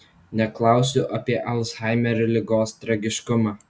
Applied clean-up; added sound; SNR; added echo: none; none; none; none.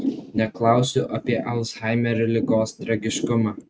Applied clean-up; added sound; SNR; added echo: neural mask model RNNoise.